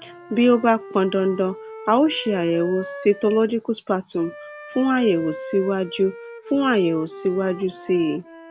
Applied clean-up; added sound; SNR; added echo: none; Wind instrument, woodwind instrument; 16 dB; none.